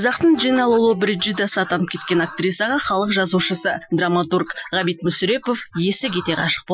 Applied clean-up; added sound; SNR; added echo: classical method Wiener filter.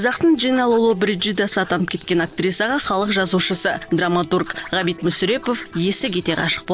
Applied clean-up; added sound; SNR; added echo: neural separator model SepFormer DNS4.